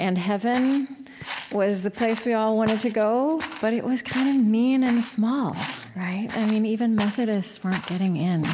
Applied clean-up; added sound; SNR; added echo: none; Walk, footsteps; 15 dB; none.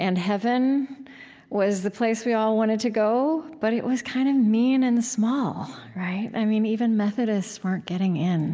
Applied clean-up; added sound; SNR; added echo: none; none; none; none.